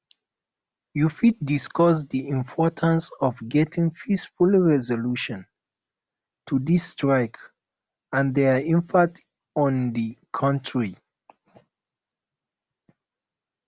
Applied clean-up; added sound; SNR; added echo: none; none; none; none.